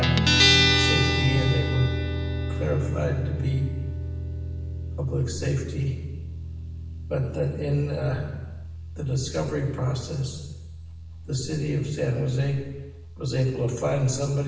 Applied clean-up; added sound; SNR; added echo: none; Guitar; 0 dB; reverberation time 1.1 s.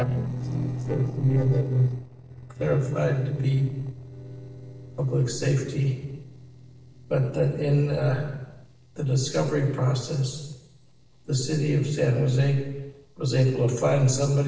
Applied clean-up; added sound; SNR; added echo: neural separator model SepFormer DNS4.